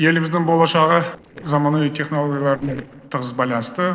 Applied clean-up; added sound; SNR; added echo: neural separator model SepFormer DNS4.